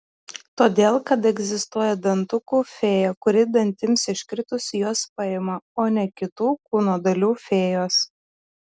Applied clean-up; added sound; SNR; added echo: none; none; none; none.